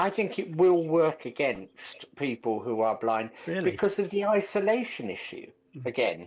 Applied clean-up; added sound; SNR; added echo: none; none; none; none.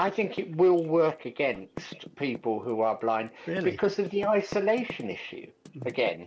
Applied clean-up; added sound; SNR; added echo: none; Typing; 18 dB; none.